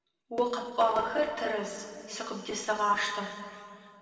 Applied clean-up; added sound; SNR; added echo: none; none; none; reverberation time 2.0 s.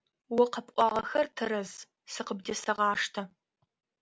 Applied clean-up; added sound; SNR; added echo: none; none; none; none.